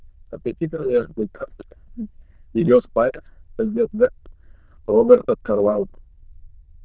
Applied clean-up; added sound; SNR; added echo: neural diffusion model UNIVERSE++.